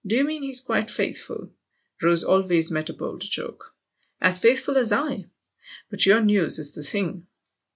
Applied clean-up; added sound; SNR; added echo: none; none; none; none.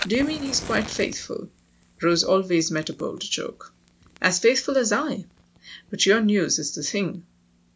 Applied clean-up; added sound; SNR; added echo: none; Fire; 17 dB; none.